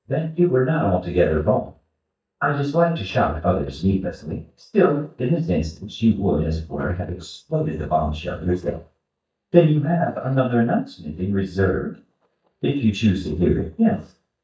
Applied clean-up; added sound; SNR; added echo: neural mask model DeepFilterNet 3.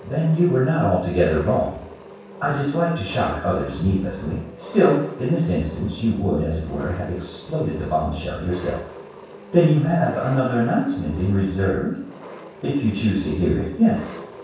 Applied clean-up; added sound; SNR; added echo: none; Engine; 18 dB; reverberation time 0.7 s.